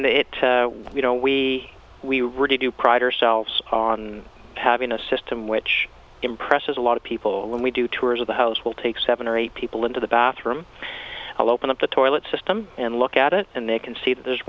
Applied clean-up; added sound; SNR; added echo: none; none; none; none.